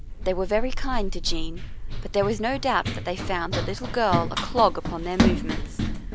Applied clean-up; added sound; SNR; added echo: none; Run; 0 dB; none.